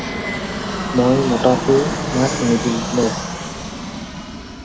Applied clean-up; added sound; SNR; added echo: none; Fixed-wing aircraft, airplane; 4 dB; none.